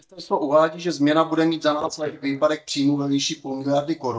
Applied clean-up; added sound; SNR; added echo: neural mask model DeepFilterNet 3.